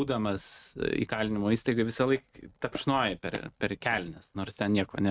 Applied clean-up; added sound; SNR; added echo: neural mask model RNNoise.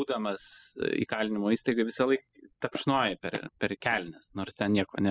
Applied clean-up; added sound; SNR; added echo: classical method spectral subtraction.